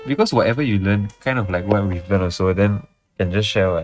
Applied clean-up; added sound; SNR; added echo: neural mask model RNNoise.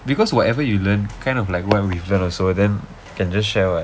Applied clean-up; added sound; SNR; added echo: none; none; none; none.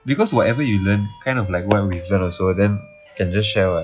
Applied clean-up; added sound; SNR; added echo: classical method log-MMSE.